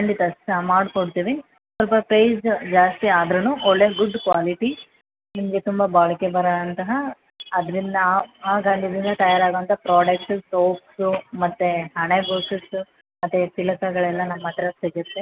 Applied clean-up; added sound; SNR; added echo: none; none; none; none.